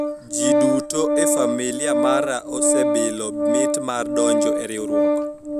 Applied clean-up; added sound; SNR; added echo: none; Organ; -4 dB; none.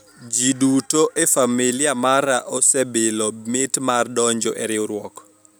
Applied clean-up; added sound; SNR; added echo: none; none; none; none.